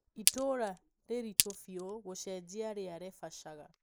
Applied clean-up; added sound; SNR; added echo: neural mask model Resemble Enhance denoiser.